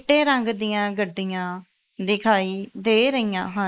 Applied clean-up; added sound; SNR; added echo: neural mask model Resemble Enhance denoiser.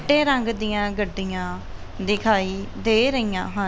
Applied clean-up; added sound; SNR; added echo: none; Car passing by / Accelerating, revving, vroom; 10 dB; none.